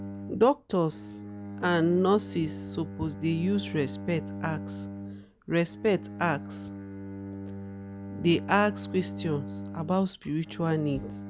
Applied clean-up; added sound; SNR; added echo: none; Bowed string instrument; 10 dB; none.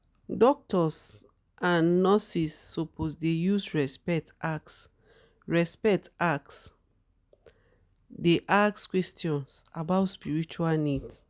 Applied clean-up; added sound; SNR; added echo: none; none; none; none.